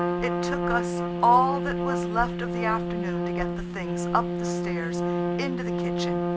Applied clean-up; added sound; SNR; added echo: none; Trumpet; -2 dB; none.